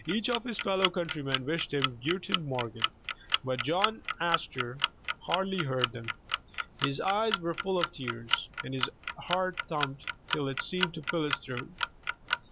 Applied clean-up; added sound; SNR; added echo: none; Clock; -4 dB; none.